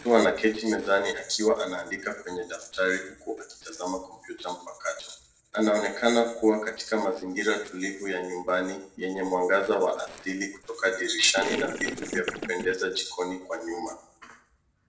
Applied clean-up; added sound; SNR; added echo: neural separator model SepFormer DNS4.